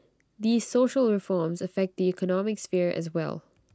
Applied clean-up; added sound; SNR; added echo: none; none; none; none.